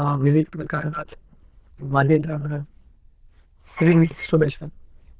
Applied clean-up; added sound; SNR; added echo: neural diffusion model UNIVERSE++.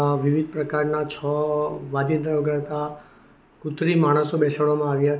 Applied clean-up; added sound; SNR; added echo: none; none; none; none.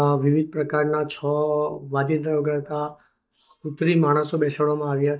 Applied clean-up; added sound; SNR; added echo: neural mask model DeepFilterNet 3.